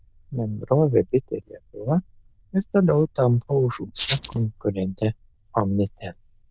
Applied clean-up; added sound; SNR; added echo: neural diffusion model UNIVERSE++.